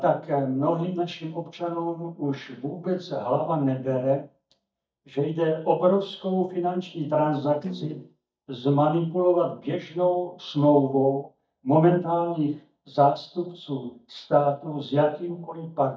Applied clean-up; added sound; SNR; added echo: neural mask model DeepFilterNet 3.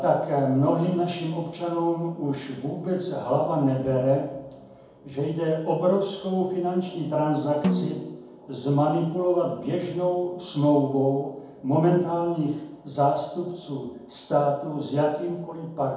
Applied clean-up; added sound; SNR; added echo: none; Snare drum; 6 dB; reverberation time 1.2 s.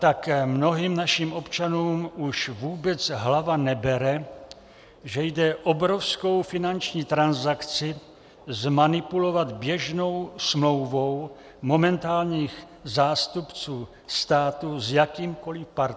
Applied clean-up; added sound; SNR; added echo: none; none; none; none.